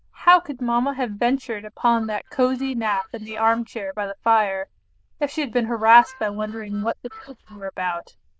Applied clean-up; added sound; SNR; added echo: neural diffusion model UNIVERSE++.